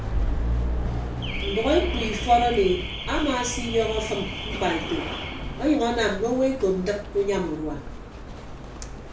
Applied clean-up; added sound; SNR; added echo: none; Alarm / Car; 4 dB; reverberation time 0.3 s.